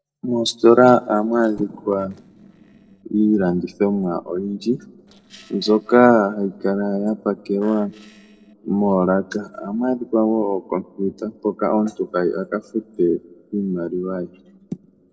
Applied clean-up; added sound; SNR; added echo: neural separator model SepFormer DNS4.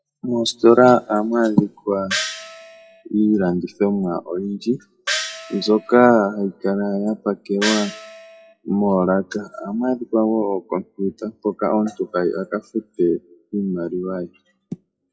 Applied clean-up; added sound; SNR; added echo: classical method WPE with log-MMSE.